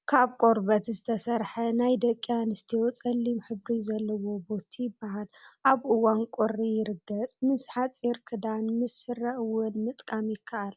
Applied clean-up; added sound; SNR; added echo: none; none; none; none.